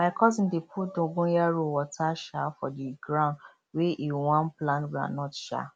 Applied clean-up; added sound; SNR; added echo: none; none; none; none.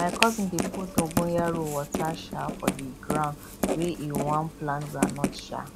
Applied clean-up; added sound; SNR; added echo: none; Writing; 1 dB; none.